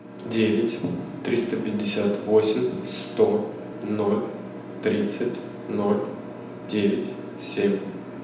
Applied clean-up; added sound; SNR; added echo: none; none; none; reverberation time 0.9 s.